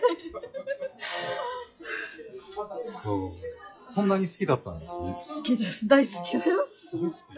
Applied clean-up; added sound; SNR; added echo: classical method log-MMSE.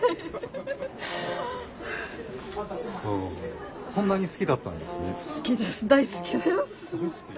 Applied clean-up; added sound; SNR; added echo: none; Brass instrument; 11 dB; none.